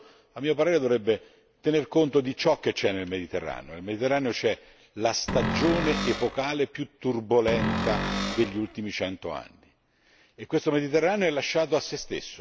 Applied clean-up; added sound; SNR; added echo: none; Cupboard open or close; 3 dB; none.